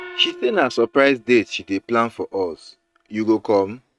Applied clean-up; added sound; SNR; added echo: neural mask model RNNoise.